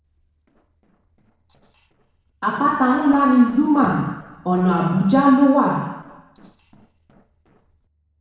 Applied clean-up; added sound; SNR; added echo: neural separator model SepFormer DNS4.